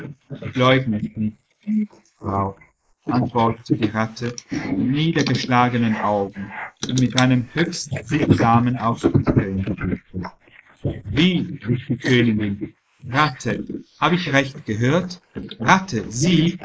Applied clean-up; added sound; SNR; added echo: neural mask model Resemble Enhance denoiser.